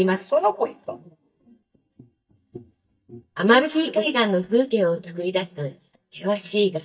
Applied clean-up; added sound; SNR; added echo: neural mask model DeepFilterNet 3.